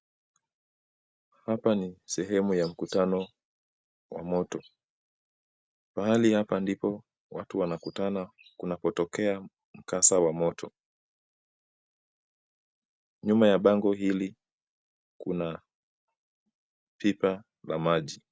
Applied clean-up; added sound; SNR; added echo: none; none; none; none.